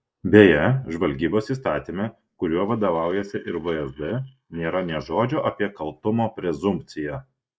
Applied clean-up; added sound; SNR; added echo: neural mask model Resemble Enhance denoiser.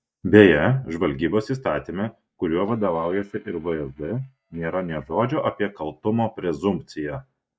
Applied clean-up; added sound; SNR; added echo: neural mask model DeepFilterNet 3.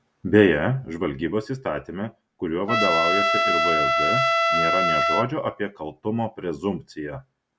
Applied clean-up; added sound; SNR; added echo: none; Trumpet; -4 dB; none.